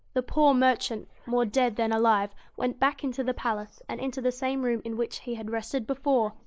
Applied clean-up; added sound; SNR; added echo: neural mask model Resemble Enhance denoiser.